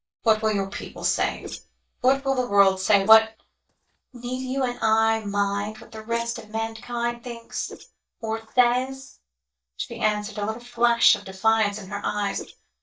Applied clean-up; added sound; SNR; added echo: neural mask model DeepFilterNet 3.